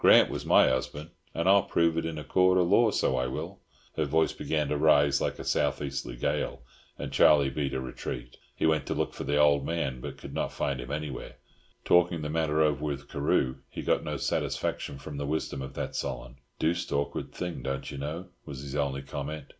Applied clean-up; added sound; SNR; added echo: none; none; none; none.